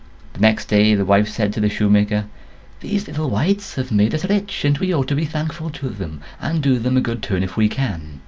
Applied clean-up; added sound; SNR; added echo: none; none; none; none.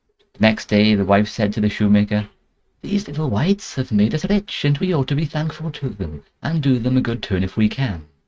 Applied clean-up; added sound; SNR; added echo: neural mask model RNNoise.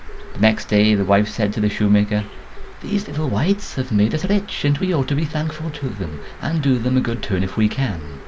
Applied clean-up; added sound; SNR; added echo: none; Bird; 13 dB; none.